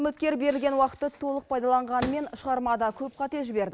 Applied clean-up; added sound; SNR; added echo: none; Microwave oven; 17 dB; none.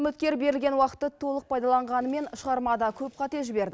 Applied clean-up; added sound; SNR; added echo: none; none; none; none.